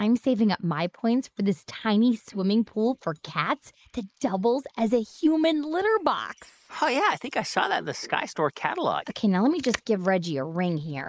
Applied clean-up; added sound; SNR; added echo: neural mask model Resemble Enhance denoiser.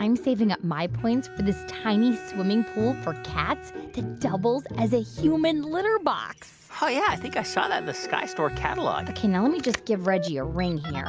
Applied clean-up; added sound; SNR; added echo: none; Bowed string instrument; 14 dB; none.